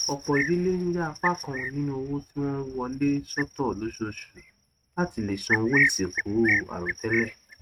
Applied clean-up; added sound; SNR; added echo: neural mask model RNNoise.